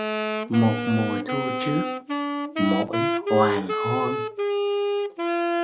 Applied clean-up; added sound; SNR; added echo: none; Wind instrument, woodwind instrument; -1 dB; none.